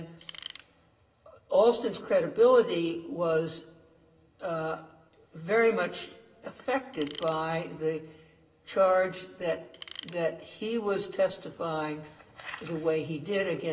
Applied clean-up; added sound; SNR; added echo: none; Tools; 13 dB; reverberation time 1.5 s.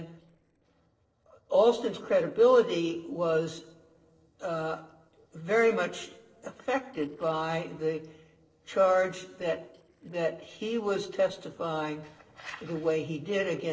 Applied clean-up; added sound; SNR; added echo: neural separator model SepFormer DNS4.